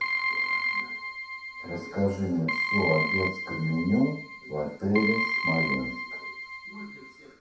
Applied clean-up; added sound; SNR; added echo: none; Keyboard (musical); 2 dB; reverberation time 0.7 s.